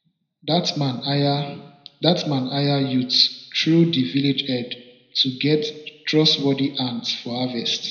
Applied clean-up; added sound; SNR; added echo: none; none; none; reverberation time 0.7 s.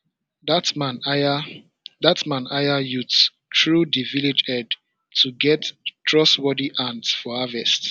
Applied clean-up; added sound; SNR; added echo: none; none; none; none.